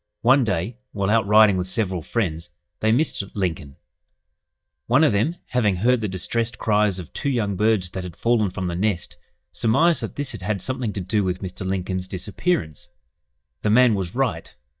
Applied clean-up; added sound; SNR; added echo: neural mask model DeepFilterNet 3.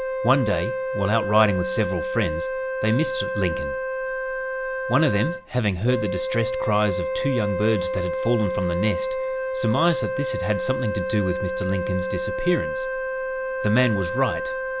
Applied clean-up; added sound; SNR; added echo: none; Wind instrument, woodwind instrument; 2 dB; none.